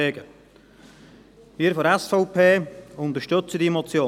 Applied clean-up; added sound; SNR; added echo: none; none; none; none.